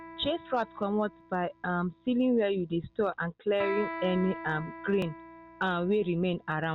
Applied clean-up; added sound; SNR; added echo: none; Electric guitar; 14 dB; none.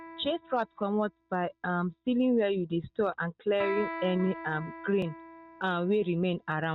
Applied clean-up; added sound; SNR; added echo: neural mask model RNNoise.